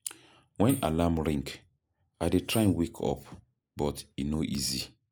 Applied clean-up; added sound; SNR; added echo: neural mask model Resemble Enhance denoiser.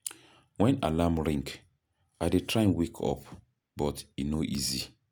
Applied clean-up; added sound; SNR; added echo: none; none; none; none.